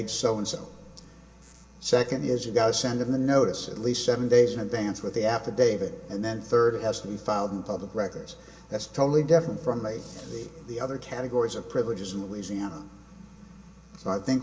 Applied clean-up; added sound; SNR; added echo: none; none; none; reverberation time 0.2 s.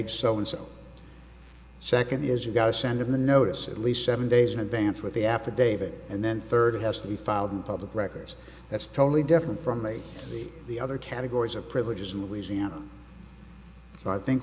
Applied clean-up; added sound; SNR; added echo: none; none; none; none.